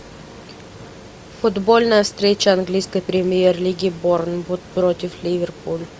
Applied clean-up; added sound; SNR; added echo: none; none; none; none.